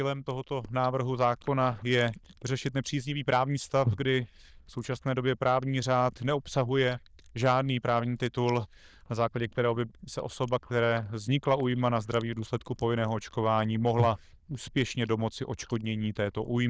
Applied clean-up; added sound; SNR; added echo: neural diffusion model UNIVERSE++.